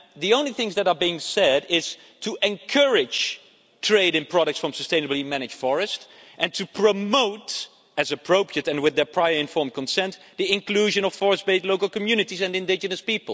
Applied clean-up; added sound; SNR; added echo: none; none; none; none.